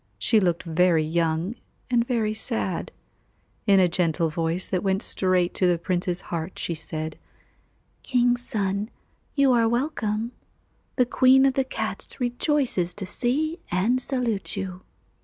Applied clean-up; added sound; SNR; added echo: none; none; none; none.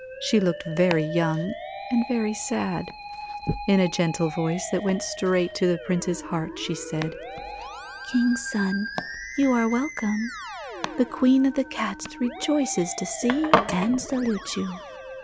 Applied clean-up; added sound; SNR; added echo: none; Musical instrument + Domestic sounds, home sounds; 8 dB; none.